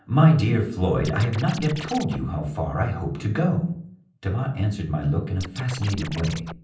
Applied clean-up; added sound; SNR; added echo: none; Scratching (performance technique); 14 dB; reverberation time 0.6 s.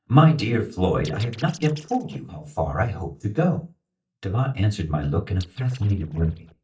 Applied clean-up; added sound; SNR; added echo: neural mask model DeepFilterNet 3.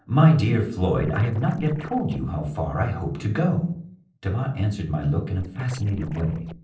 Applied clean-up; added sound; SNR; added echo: neural separator model SepFormer DNS4.